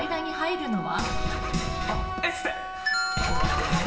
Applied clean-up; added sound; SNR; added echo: none; Wind instrument, woodwind instrument; 7 dB; reverberation time 1.1 s.